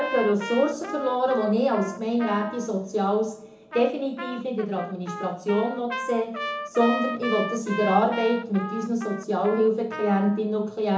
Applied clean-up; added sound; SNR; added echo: none; Trumpet; 10 dB; reverberation time 0.7 s.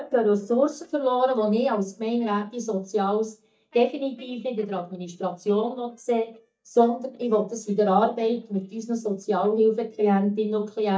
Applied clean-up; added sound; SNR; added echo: neural mask model DeepFilterNet 3.